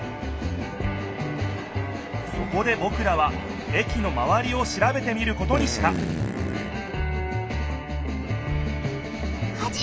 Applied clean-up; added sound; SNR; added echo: none; Fart; 5 dB; none.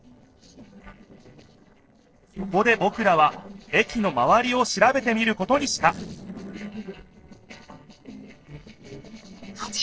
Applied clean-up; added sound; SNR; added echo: neural separator model SepFormer DNS4.